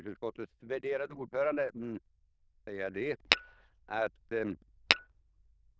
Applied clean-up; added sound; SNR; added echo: neural diffusion model UNIVERSE++.